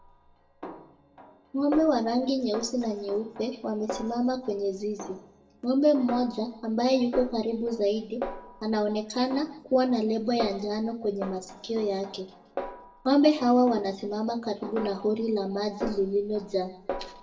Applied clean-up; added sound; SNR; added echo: none; Snare drum; 13 dB; reverberation time 0.6 s.